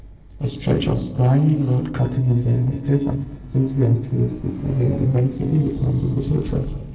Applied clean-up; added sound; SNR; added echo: neural separator model SepFormer DNS4.